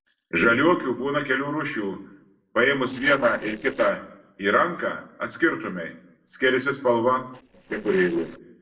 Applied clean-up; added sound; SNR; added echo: neural separator model SepFormer DNS4.